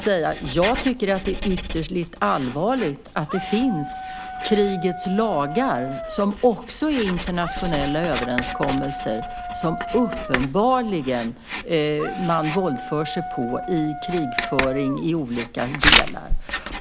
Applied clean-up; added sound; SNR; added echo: none; Dog + Writing; 4 dB; none.